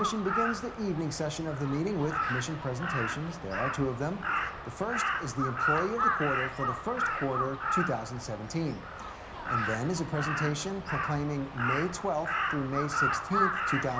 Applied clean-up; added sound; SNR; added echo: none; Crow; 0 dB; reverberation time 0.4 s.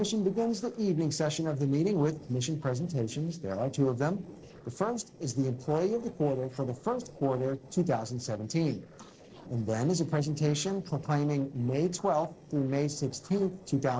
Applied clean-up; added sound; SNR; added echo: neural separator model SepFormer DNS4.